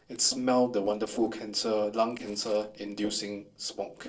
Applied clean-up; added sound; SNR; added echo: neural separator model SepFormer DNS4.